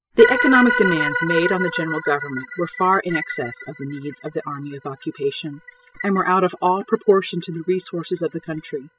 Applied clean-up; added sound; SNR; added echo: classical method spectral subtraction.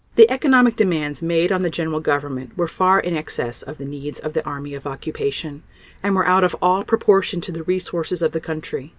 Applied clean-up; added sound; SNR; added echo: none; none; none; none.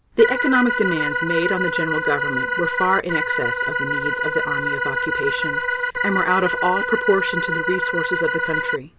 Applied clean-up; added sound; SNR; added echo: none; Organ; -1 dB; none.